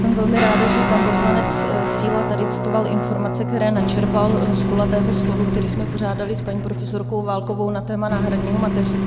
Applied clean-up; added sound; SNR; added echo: none; Guitar + Engine; -2 dB; none.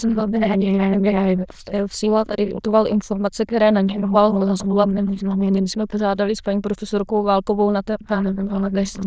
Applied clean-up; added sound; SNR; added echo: neural diffusion model UNIVERSE++.